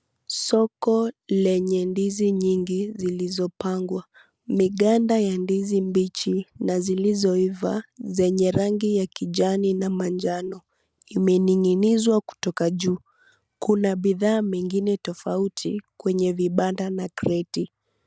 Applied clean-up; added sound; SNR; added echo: none; none; none; none.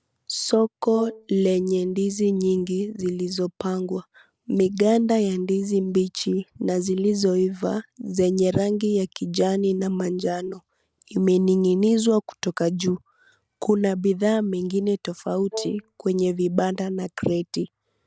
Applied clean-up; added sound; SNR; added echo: none; Wind instrument, woodwind instrument; 12 dB; none.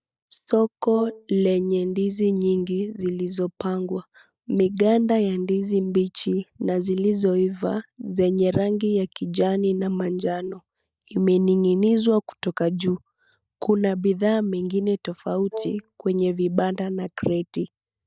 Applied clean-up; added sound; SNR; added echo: neural mask model DeepFilterNet 3.